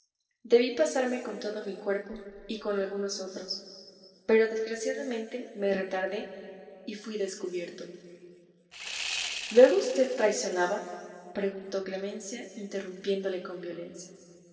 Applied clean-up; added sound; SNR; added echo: neural separator model SepFormer DNS4.